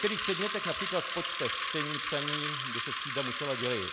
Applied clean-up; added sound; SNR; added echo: none; Bicycle; -4 dB; none.